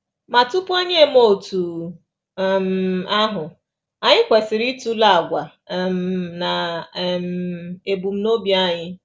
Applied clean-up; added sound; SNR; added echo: none; none; none; none.